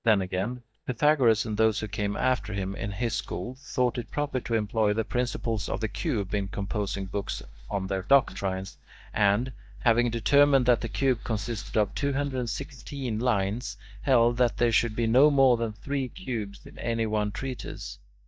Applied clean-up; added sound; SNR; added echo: neural mask model DeepFilterNet 3.